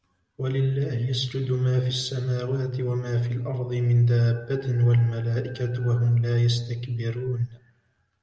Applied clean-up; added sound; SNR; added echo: none; none; none; none.